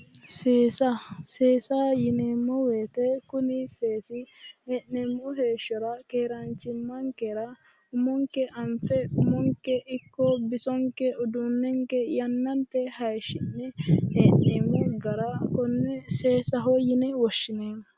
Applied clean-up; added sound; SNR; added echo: none; none; none; none.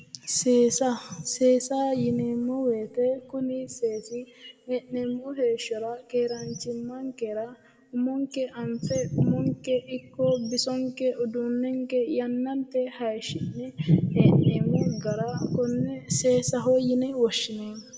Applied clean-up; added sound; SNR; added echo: none; none; none; reverberation time 1.6 s.